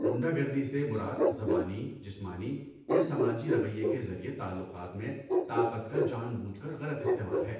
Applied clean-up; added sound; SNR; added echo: none; Bark; -1 dB; reverberation time 0.8 s.